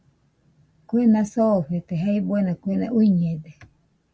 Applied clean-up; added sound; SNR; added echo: none; none; none; none.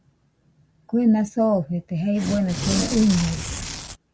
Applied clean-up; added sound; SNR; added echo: none; Tearing; 6 dB; none.